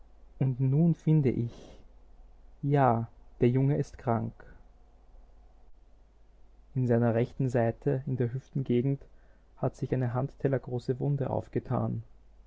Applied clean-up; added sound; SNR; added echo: none; none; none; none.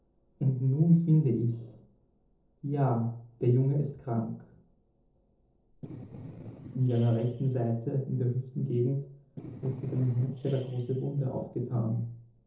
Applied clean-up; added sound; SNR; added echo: neural separator model SepFormer DNS4.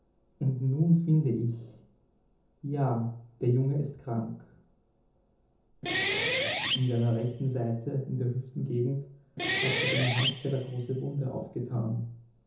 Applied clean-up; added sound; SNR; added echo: none; Guitar; 1 dB; reverberation time 0.6 s.